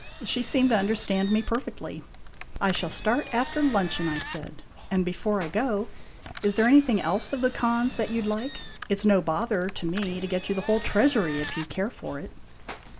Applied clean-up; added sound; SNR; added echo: none; Engine; 15 dB; none.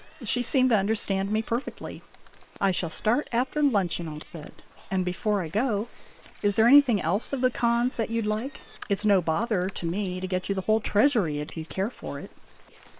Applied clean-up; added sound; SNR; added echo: neural separator model SepFormer WHAM!.